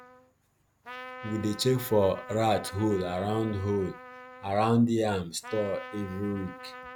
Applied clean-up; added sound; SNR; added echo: none; Trumpet; 16 dB; none.